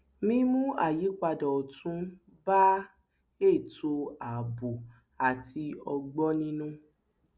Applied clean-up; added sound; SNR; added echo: none; none; none; none.